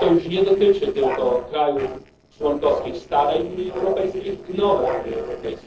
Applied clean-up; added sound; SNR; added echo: neural separator model SepFormer DNS4.